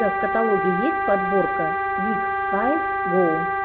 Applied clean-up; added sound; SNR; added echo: none; Wind instrument, woodwind instrument; -1 dB; none.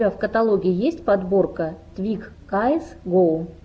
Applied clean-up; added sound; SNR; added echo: none; none; none; none.